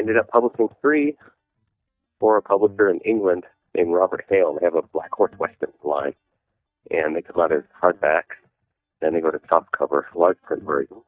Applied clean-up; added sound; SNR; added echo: neural mask model DeepFilterNet 3.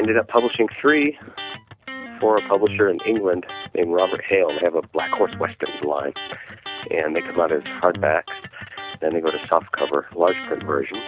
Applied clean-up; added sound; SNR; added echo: none; Electric guitar; 14 dB; none.